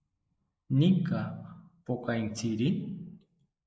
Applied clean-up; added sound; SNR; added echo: neural mask model Resemble Enhance denoiser.